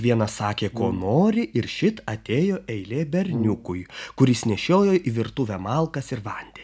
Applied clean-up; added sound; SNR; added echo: none; Brass instrument; 9 dB; none.